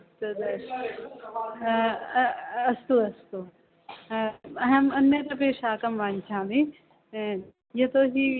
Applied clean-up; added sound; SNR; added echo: none; none; none; none.